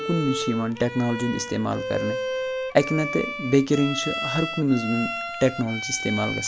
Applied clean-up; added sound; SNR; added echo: none; Bowed string instrument; 6 dB; none.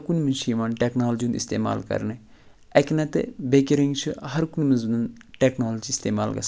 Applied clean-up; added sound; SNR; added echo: none; none; none; none.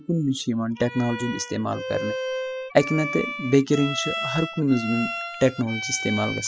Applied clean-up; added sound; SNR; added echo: classical method spectral subtraction.